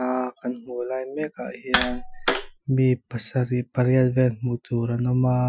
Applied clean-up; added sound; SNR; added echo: classical method Wiener filter.